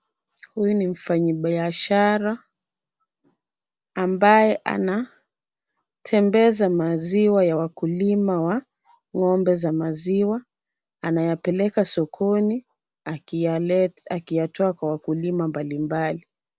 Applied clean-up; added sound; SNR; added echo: none; none; none; none.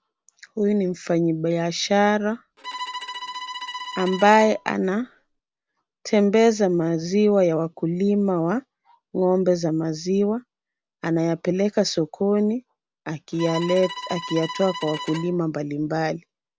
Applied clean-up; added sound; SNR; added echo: none; Bowed string instrument; 12 dB; none.